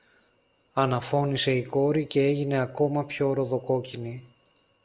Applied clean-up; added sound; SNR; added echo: none; none; none; none.